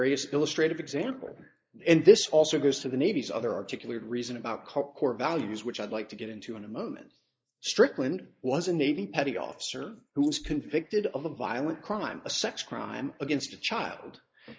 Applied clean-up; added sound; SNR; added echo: neural mask model Resemble Enhance denoiser.